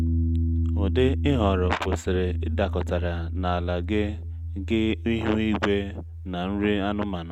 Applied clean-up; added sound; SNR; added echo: neural mask model RNNoise.